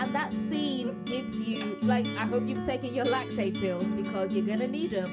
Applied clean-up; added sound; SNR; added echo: none; Acoustic guitar; 0 dB; reverberation time 0.2 s.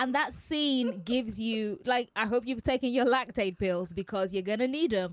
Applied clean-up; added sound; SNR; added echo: none; none; none; none.